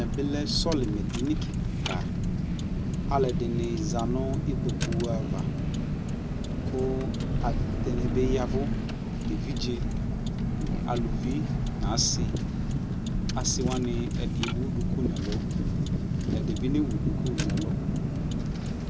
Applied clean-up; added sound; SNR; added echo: none; Car; -4 dB; none.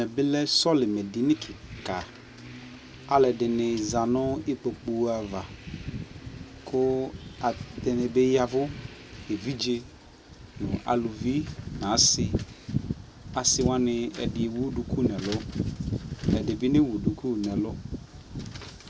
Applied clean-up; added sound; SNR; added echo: none; none; none; none.